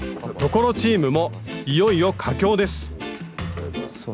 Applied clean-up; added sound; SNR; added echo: none; none; none; none.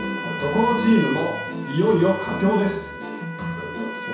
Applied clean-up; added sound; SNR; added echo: none; Trumpet; 10 dB; reverberation time 0.7 s.